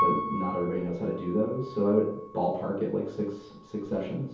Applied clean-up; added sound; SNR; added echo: none; Piano; 7 dB; reverberation time 0.7 s.